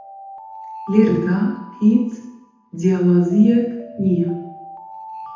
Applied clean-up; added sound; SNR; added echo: none; Alarm; 19 dB; reverberation time 0.8 s.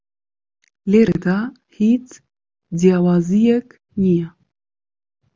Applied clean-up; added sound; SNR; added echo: none; none; none; none.